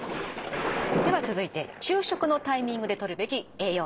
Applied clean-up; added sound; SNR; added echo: none; Thunder; 4 dB; none.